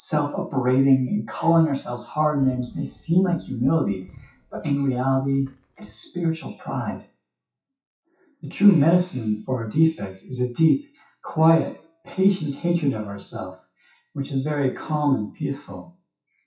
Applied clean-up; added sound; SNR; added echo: classical method WPE with log-MMSE.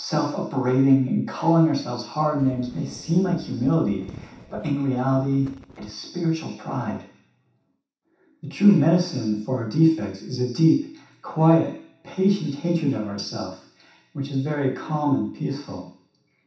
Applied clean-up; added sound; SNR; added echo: none; Wind; 20 dB; reverberation time 0.7 s.